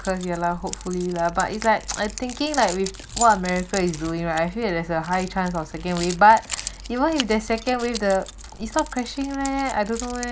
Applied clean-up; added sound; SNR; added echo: none; Keys jangling; 13 dB; none.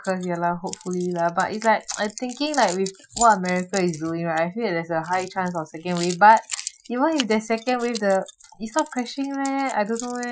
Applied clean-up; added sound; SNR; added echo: classical method Wiener filter.